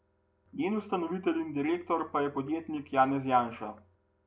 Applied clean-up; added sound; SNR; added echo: none; none; none; none.